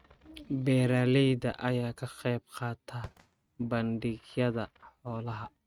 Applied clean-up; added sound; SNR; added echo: neural mask model RNNoise.